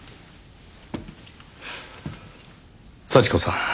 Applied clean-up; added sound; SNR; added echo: none; none; none; none.